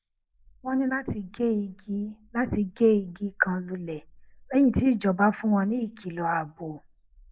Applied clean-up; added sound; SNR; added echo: neural mask model Resemble Enhance denoiser.